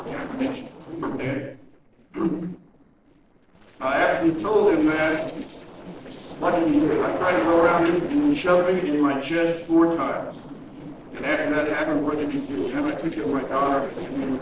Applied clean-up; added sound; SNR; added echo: neural separator model SepFormer DNS4.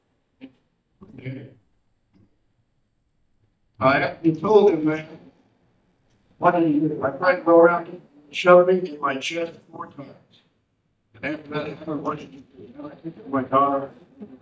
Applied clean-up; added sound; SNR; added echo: neural mask model DeepFilterNet 3.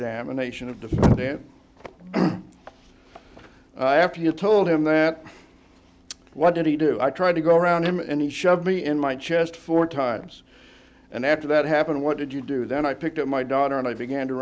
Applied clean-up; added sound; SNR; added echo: none; none; none; none.